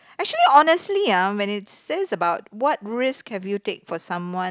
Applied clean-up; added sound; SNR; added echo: none; none; none; none.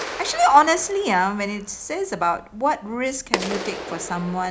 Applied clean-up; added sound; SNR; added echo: none; Clapping; 11 dB; reverberation time 0.4 s.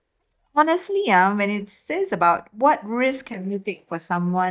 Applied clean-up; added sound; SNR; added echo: neural mask model DeepFilterNet 3.